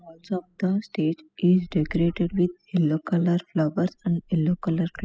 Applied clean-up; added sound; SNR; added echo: classical method spectral subtraction.